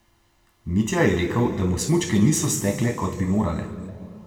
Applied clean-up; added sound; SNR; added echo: none; none; none; reverberation time 1.9 s.